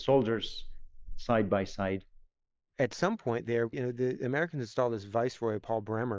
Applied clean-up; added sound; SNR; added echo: neural mask model Resemble Enhance denoiser.